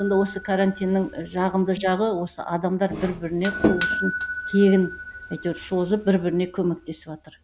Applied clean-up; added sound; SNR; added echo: none; Doorbell; 0 dB; none.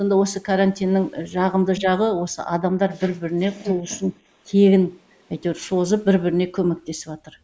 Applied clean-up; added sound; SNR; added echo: neural mask model Resemble Enhance denoiser.